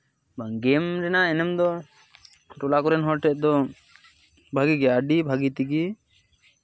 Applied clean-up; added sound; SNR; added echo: none; none; none; none.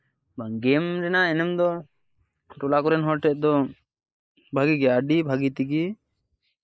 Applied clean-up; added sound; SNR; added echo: neural mask model Resemble Enhance denoiser.